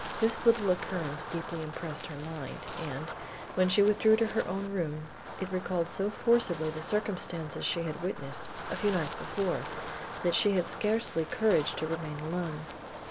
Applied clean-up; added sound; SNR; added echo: none; Wind; 10 dB; none.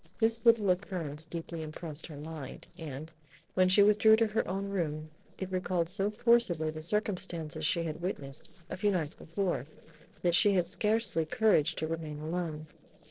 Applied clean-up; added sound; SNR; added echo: neural separator model SepFormer DNS4.